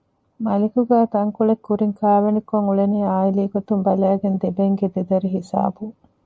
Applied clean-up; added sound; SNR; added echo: none; none; none; none.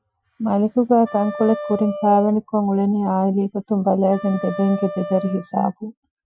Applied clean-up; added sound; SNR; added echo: classical method Wiener filter.